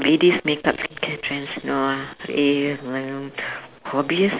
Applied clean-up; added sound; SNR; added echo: none; none; none; none.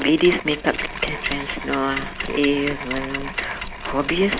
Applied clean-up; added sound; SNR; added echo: none; Mechanisms; 7 dB; none.